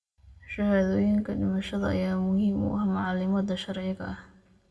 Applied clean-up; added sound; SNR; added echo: none; none; none; reverberation time 0.8 s.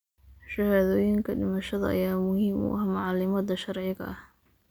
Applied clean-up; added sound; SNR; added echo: none; none; none; none.